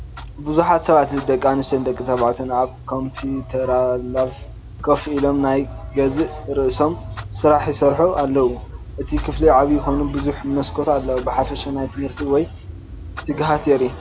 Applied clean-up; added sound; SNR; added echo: none; Clock; 13 dB; none.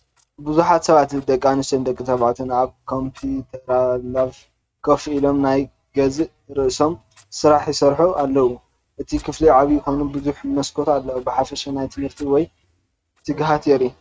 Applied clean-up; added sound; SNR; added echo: neural mask model RNNoise.